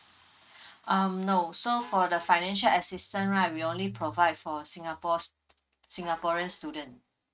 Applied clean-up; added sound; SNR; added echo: neural mask model RNNoise.